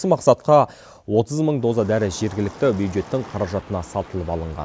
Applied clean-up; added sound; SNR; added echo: none; none; none; none.